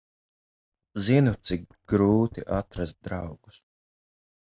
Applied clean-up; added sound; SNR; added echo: neural mask model RNNoise.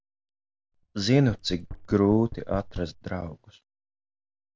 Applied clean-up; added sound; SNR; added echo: none; Knock; 14 dB; none.